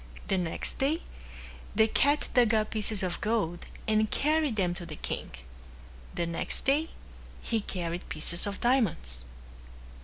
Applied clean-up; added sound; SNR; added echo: none; none; none; none.